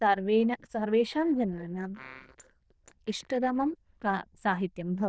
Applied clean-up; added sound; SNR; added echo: neural diffusion model UNIVERSE++.